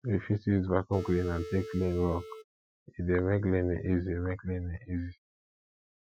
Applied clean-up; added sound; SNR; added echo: classical method Wiener filter.